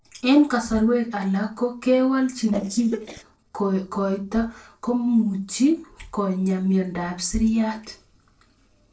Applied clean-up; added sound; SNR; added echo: neural separator model SepFormer DNS4.